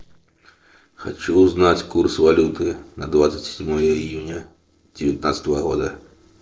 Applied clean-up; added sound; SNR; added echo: neural separator model SepFormer DNS4.